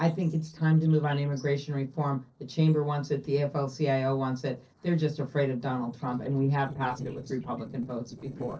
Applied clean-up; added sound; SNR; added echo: neural separator model SepFormer DNS4.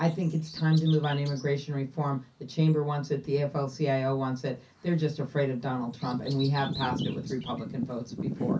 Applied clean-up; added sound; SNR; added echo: none; Bird vocalization, bird call, bird song; 11 dB; reverberation time 0.3 s.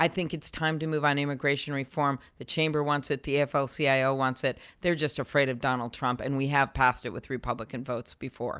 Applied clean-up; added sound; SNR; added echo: none; none; none; none.